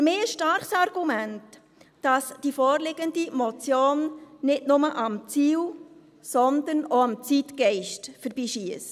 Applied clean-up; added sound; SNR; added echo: none; none; none; none.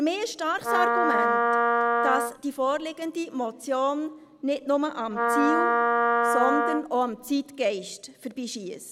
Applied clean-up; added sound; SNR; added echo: none; Wind instrument, woodwind instrument; -3 dB; none.